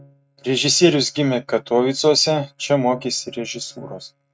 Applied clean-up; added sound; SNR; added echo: neural mask model RNNoise.